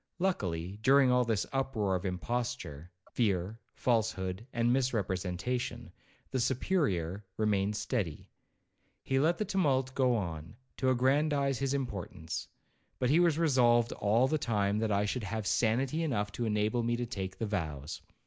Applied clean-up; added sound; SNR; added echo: none; none; none; none.